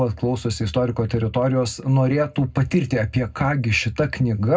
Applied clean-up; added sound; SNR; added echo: none; none; none; reverberation time 0.3 s.